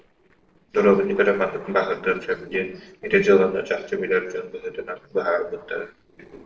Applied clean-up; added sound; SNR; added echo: neural separator model SepFormer DNS4.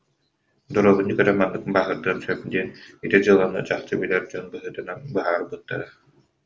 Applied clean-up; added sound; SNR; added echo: none; none; none; none.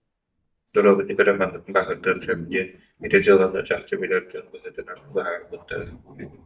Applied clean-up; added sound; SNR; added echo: neural mask model DeepFilterNet 3.